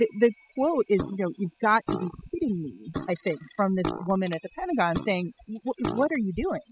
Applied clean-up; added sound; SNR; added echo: classical method spectral subtraction.